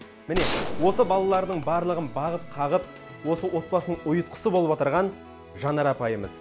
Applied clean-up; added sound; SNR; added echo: none; Gunshot, gunfire; 5 dB; none.